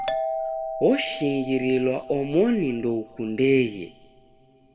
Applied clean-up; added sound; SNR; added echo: none; Doorbell; 9 dB; reverberation time 2.2 s.